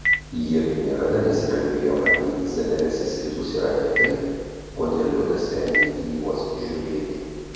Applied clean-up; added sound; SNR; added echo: none; Telephone; 5 dB; reverberation time 1.9 s.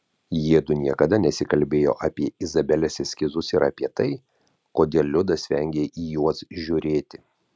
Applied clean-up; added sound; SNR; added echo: none; none; none; none.